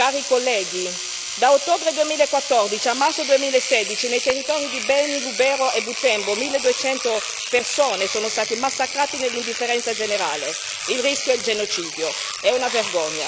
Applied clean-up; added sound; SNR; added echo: none; Engine / Domestic sounds, home sounds; 6 dB; none.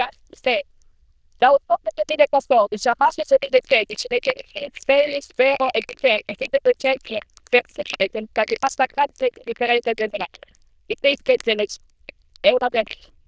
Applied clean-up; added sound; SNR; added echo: neural diffusion model UNIVERSE++.